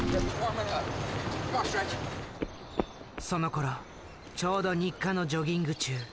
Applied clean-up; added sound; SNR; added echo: none; none; none; none.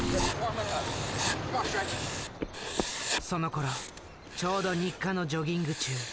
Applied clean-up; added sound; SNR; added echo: none; Writing; 6 dB; none.